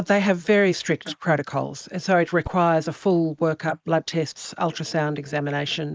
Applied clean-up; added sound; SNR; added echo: neural mask model Resemble Enhance denoiser.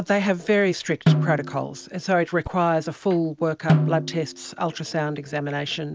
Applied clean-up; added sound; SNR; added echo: none; Snare drum; 2 dB; none.